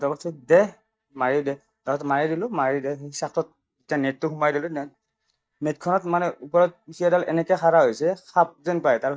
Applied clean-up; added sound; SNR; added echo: neural mask model DeepFilterNet 3.